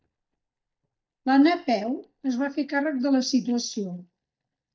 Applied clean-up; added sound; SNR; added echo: neural mask model DeepFilterNet 3.